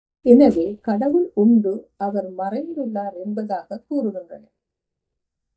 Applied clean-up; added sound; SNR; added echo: neural mask model DeepFilterNet 3.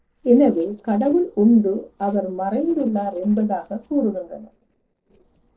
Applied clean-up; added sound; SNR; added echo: neural separator model SepFormer DNS4.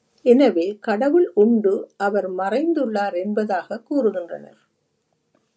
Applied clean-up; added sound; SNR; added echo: none; none; none; none.